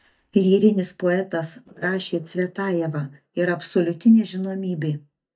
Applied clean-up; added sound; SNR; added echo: neural mask model DeepFilterNet 3.